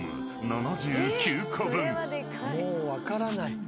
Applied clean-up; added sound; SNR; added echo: none; Writing; 12 dB; none.